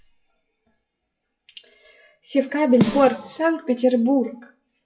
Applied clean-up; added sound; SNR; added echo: classical method WPE with log-MMSE.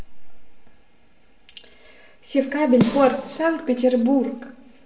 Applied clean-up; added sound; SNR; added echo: none; Snare drum; 6 dB; reverberation time 0.9 s.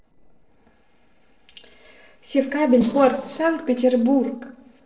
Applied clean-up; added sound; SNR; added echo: neural separator model SepFormer DNS4.